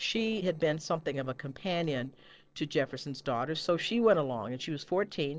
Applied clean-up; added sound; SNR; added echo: neural separator model SepFormer DNS4.